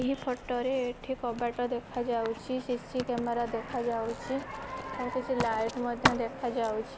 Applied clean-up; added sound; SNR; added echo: none; Writing; 7 dB; none.